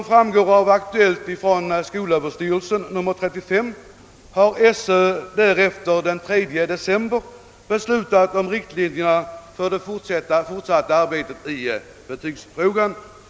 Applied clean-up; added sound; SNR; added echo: none; none; none; none.